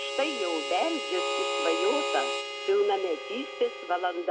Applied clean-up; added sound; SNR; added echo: none; Harmonica; 3 dB; none.